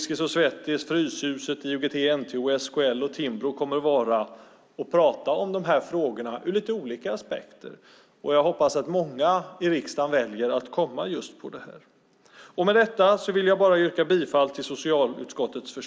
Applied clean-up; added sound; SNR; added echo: none; none; none; none.